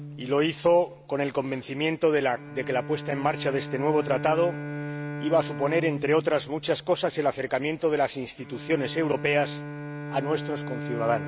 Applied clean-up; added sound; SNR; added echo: none; Bowed string instrument; 10 dB; none.